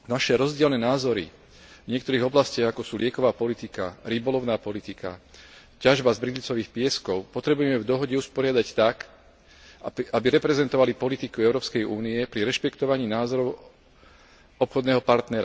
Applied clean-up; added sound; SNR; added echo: none; none; none; none.